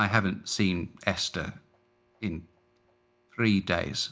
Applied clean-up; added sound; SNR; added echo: none; none; none; none.